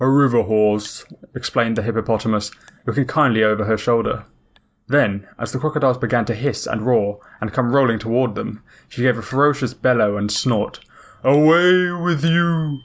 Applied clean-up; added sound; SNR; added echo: neural mask model DeepFilterNet 3.